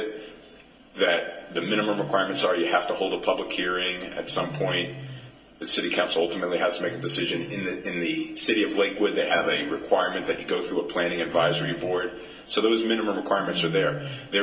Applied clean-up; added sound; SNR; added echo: none; Wild animals; 16 dB; reverberation time 0.2 s.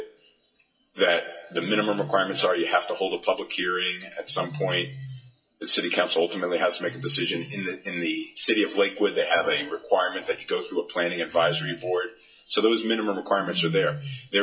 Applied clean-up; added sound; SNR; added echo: classical method WPE with log-MMSE.